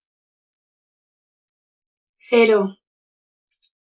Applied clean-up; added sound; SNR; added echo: neural mask model Resemble Enhance denoiser.